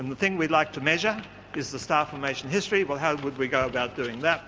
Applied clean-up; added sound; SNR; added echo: none; none; none; none.